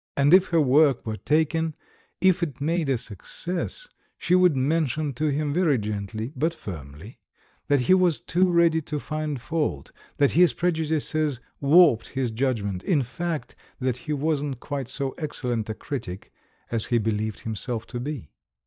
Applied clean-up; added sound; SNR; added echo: neural mask model DeepFilterNet 3.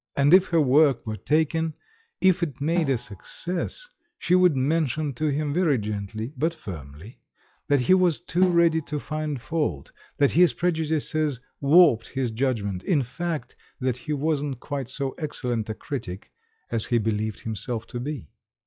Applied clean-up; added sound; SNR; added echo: classical method log-MMSE.